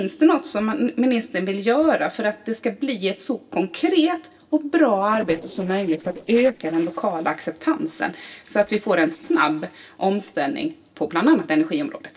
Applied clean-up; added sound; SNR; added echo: neural separator model SepFormer DNS4.